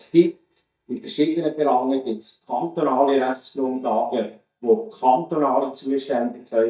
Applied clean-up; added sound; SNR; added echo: neural mask model DeepFilterNet 3.